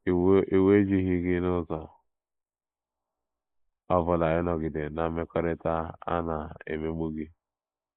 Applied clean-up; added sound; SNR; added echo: neural mask model Resemble Enhance denoiser.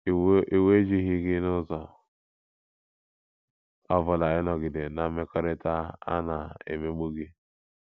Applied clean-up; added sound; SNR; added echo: none; none; none; none.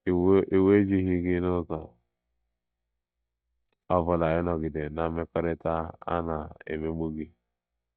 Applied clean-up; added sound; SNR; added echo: neural mask model DeepFilterNet 3.